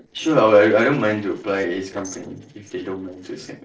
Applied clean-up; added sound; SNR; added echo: neural separator model SepFormer DNS4.